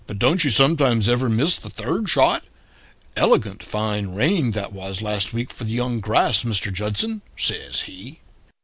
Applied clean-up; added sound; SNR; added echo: none; none; none; none.